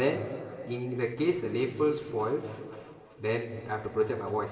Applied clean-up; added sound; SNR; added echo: none; none; none; reverberation time 2.4 s.